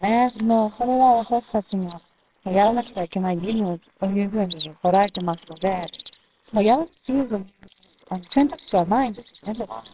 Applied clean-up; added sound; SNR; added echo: neural separator model SepFormer WHAMR!.